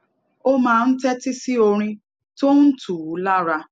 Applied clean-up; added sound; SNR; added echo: none; none; none; none.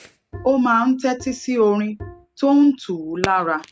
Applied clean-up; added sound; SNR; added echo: neural mask model RNNoise.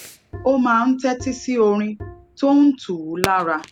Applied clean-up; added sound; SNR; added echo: none; Bowed string instrument + Fireworks; 16 dB; none.